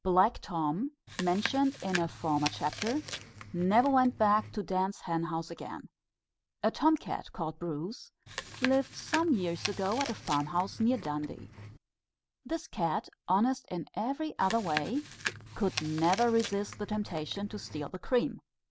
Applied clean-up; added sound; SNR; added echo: none; Chewing, mastication; 10 dB; none.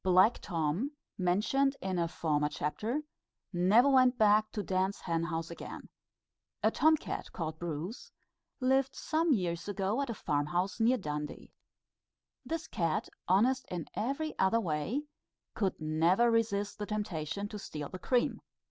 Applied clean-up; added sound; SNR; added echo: none; none; none; none.